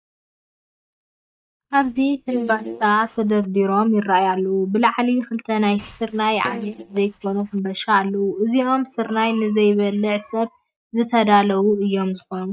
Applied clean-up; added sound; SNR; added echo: neural mask model DeepFilterNet 3.